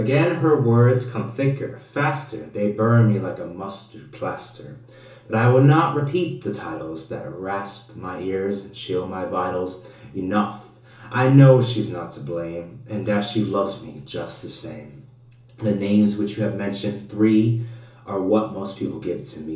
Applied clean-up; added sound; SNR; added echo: none; none; none; reverberation time 0.7 s.